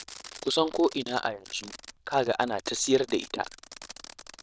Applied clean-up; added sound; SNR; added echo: neural diffusion model UNIVERSE++.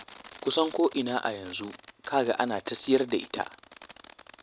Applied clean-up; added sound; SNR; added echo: none; Fireworks; 16 dB; none.